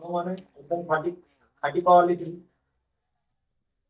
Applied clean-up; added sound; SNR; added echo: neural mask model DeepFilterNet 3.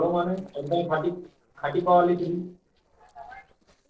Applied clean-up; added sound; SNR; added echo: neural separator model SepFormer DNS4.